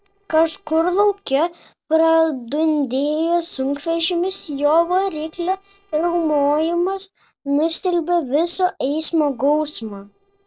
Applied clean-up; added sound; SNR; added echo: neural separator model SepFormer DNS4.